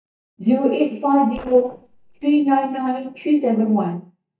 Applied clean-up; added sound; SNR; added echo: neural mask model DeepFilterNet 3.